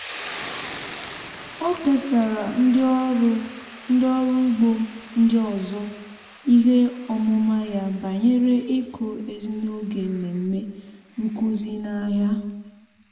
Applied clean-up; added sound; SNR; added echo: none; Boiling / Hiss; 16 dB; reverberation time 1.1 s.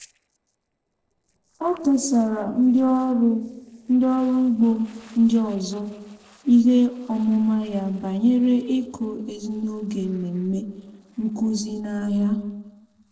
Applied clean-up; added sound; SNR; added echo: neural separator model SepFormer DNS4.